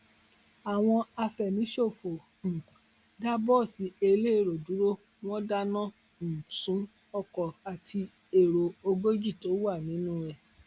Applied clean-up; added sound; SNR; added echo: none; none; none; none.